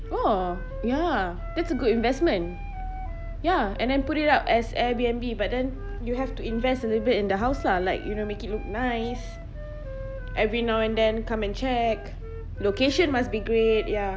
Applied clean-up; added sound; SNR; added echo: none; Wind instrument, woodwind instrument; 18 dB; none.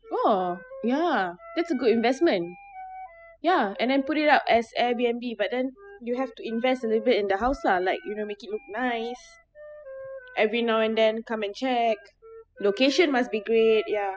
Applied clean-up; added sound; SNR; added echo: classical method spectral subtraction.